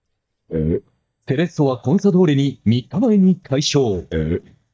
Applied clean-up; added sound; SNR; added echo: neural mask model DeepFilterNet 3.